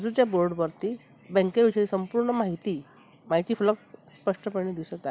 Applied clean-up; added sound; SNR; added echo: none; none; none; none.